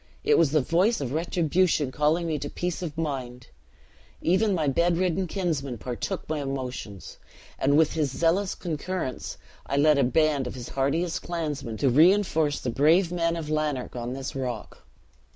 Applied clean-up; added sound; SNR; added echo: none; none; none; none.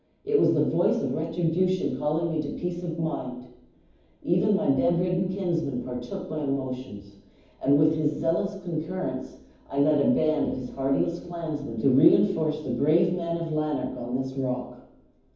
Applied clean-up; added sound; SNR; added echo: none; none; none; reverberation time 0.9 s.